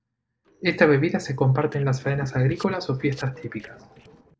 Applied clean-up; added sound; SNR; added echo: neural separator model SepFormer DNS4.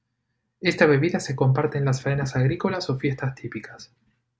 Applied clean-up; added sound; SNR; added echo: none; none; none; none.